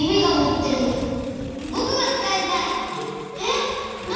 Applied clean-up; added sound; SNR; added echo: none; Engine; 13 dB; reverberation time 2.1 s.